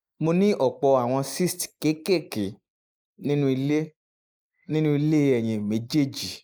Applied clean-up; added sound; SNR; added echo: neural mask model Resemble Enhance denoiser.